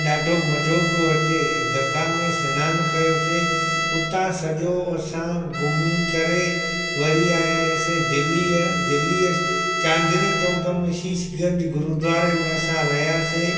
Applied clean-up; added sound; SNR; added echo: none; Bowed string instrument; 3 dB; reverberation time 0.3 s.